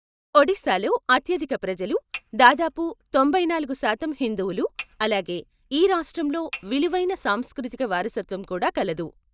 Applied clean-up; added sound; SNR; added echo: neural mask model DeepFilterNet 3.